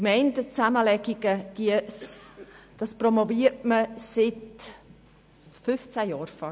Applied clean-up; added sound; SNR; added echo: none; none; none; none.